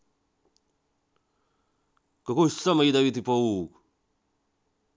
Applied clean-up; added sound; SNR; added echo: none; none; none; none.